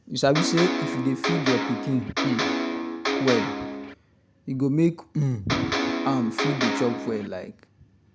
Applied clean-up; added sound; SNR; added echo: none; Electric guitar; 0 dB; none.